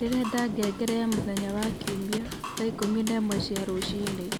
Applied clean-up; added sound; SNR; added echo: none; Hammer / Wood; 6 dB; none.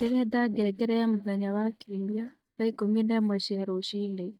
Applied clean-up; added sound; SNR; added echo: neural mask model DeepFilterNet 3.